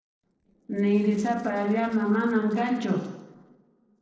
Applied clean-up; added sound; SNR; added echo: neural separator model SepFormer DNS4.